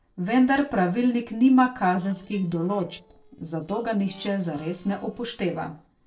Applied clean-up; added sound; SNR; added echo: neural separator model SepFormer DNS4.